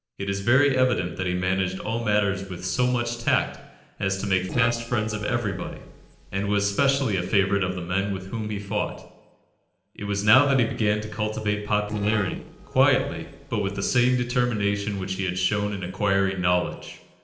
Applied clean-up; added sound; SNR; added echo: neural separator model SepFormer DNS4.